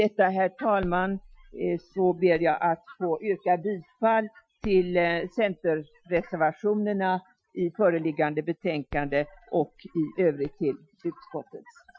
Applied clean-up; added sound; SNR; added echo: classical method Wiener filter.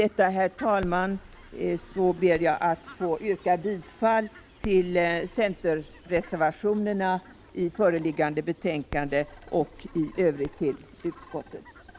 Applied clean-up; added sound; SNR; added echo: none; Fowl + Crackle; 19 dB; none.